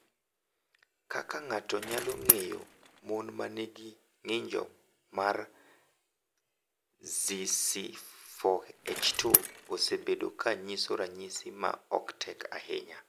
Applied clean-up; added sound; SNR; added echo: none; Bicycle; -2 dB; none.